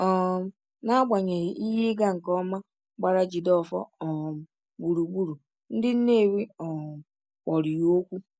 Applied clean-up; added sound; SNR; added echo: none; none; none; none.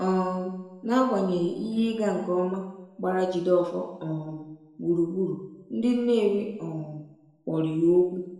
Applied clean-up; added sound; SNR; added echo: none; none; none; reverberation time 0.9 s.